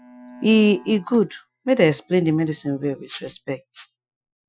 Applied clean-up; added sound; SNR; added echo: classical method Wiener filter.